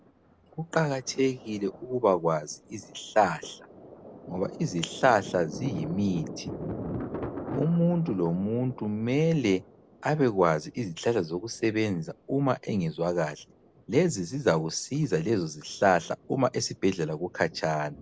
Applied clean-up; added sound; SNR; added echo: none; Thunder; 14 dB; none.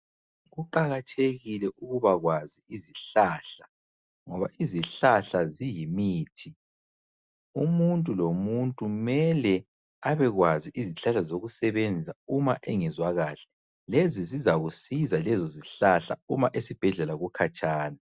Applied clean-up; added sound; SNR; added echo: none; none; none; none.